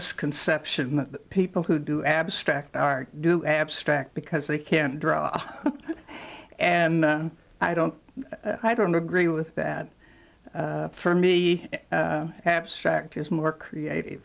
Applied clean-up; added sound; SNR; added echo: none; none; none; none.